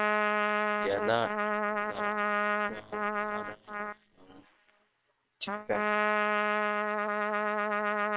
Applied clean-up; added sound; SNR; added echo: neural separator model SepFormer WHAM!.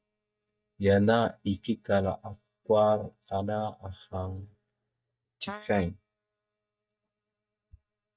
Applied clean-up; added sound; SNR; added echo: neural mask model DeepFilterNet 3.